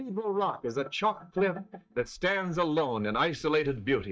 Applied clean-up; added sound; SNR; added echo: neural mask model DeepFilterNet 3.